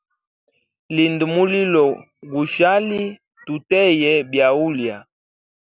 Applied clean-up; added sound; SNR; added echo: none; none; none; none.